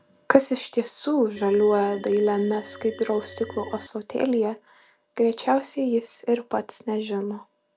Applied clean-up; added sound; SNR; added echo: none; Organ; 18 dB; none.